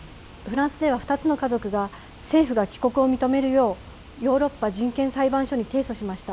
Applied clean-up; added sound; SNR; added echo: none; Water; 20 dB; none.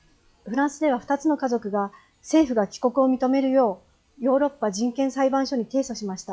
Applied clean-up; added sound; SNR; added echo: classical method log-MMSE.